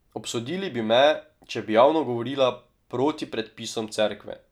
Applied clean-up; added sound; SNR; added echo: none; none; none; none.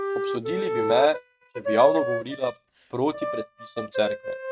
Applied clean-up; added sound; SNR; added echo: neural mask model RNNoise.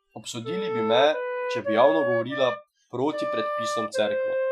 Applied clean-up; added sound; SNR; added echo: classical method Wiener filter.